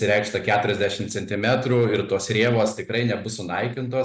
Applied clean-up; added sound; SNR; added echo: none; none; none; none.